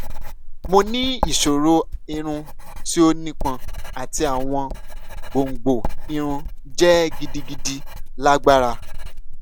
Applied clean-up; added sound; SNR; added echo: none; Writing; 3 dB; none.